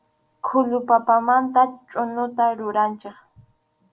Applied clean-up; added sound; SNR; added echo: none; none; none; none.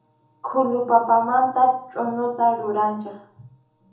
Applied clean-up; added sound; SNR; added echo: none; none; none; reverberation time 0.6 s.